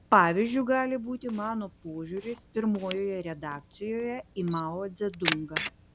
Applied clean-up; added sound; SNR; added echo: none; Camera; 12 dB; none.